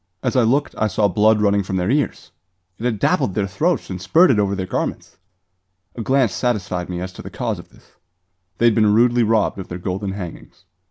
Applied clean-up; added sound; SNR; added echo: none; none; none; none.